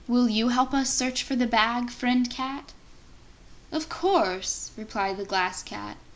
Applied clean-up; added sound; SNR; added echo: none; none; none; none.